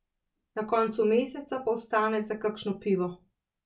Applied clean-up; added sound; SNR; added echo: none; none; none; none.